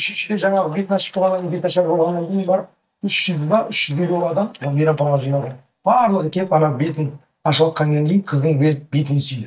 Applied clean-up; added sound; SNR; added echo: neural mask model DeepFilterNet 3.